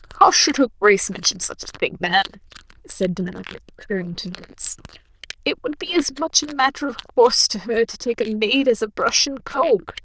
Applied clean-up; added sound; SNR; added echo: neural diffusion model UNIVERSE++.